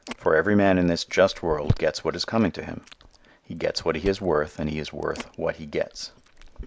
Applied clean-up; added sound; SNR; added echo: none; Chewing, mastication; 12 dB; none.